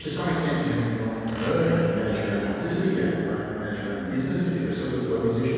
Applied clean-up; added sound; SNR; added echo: none; Fart; 17 dB; reverberation time 2.1 s.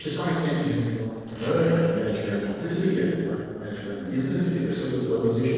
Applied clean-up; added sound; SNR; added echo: neural separator model SepFormer DNS4.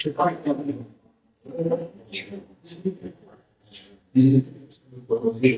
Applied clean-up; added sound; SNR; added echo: neural mask model DeepFilterNet 3.